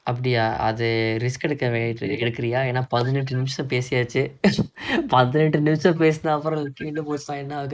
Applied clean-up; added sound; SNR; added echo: neural mask model Resemble Enhance denoiser.